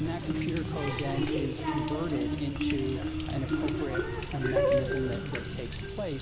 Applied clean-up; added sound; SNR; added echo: none; Water tap, faucet + Marimba, xylophone; -4 dB; none.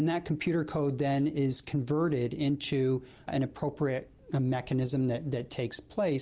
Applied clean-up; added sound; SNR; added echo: none; none; none; none.